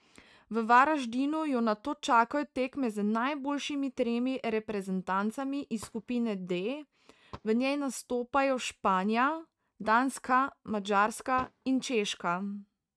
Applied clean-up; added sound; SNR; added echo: neural mask model RNNoise.